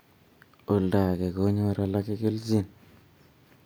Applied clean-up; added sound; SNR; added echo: none; none; none; none.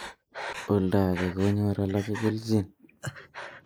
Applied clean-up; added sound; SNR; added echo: neural mask model Resemble Enhance denoiser.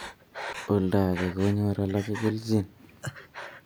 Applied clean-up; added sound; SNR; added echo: none; Breathing; 13 dB; none.